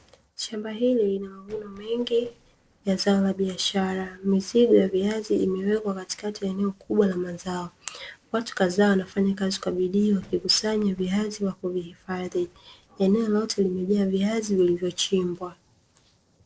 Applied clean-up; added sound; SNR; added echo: neural separator model SepFormer DNS4.